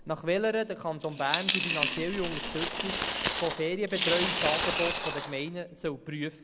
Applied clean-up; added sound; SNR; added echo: none; Coin (dropping); 1 dB; none.